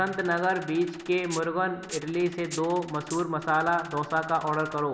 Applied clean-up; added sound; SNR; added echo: none; Rattle (instrument) + Gunshot, gunfire; 17 dB; none.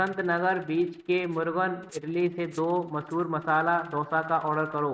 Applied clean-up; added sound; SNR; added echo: neural mask model RNNoise.